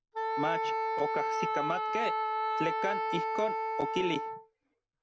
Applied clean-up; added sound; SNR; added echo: none; Wind instrument, woodwind instrument; -4 dB; none.